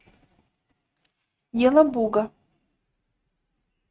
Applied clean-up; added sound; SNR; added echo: neural mask model RNNoise.